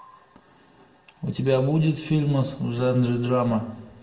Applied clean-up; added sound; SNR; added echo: none; none; none; reverberation time 0.7 s.